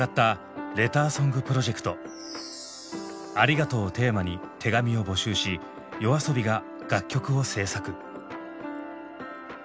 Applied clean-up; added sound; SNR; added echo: none; none; none; none.